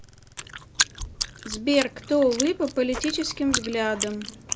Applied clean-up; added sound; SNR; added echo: none; Chewing, mastication; 6 dB; none.